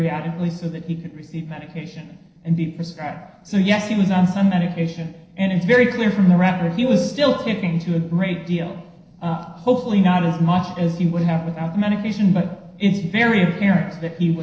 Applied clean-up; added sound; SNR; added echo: neural separator model SepFormer DNS4.